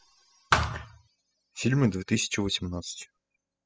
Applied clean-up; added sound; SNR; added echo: classical method spectral subtraction.